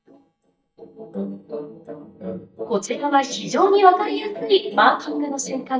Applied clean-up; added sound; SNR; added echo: neural mask model DeepFilterNet 3.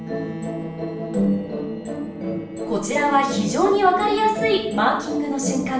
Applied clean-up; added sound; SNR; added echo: none; Bowed string instrument; 18 dB; reverberation time 0.6 s.